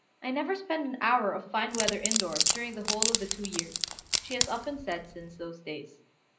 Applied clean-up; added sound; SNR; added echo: none; Wood; -2 dB; reverberation time 0.5 s.